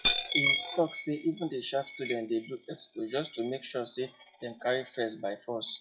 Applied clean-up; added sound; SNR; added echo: classical method WPE with log-MMSE.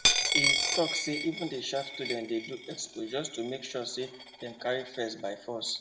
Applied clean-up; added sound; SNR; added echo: none; Coin (dropping); -2 dB; reverberation time 1.0 s.